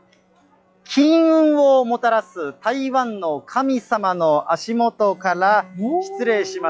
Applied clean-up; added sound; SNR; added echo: classical method log-MMSE.